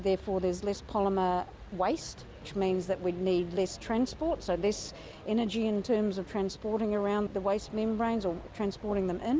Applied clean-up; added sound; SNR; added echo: none; none; none; none.